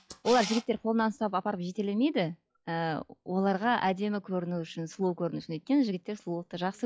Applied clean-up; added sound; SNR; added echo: classical method log-MMSE.